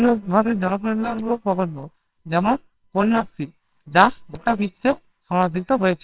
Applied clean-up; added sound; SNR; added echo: neural separator model SepFormer WHAMR!.